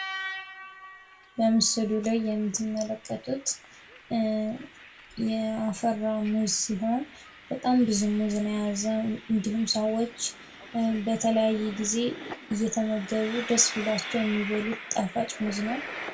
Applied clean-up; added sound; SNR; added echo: none; Train; 14 dB; reverberation time 0.2 s.